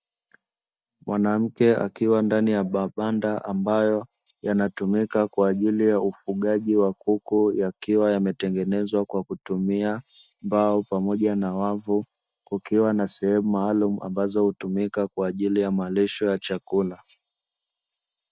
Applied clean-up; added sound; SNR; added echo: neural mask model DeepFilterNet 3.